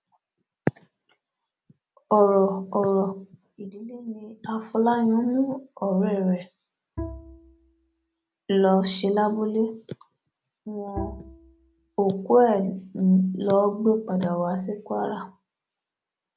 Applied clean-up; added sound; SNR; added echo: none; Bowed string instrument; 15 dB; none.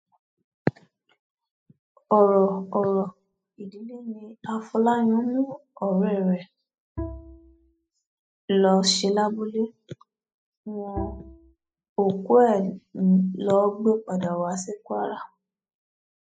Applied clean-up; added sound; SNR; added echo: classical method spectral subtraction.